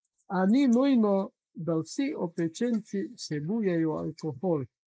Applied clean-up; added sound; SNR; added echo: neural mask model Resemble Enhance denoiser.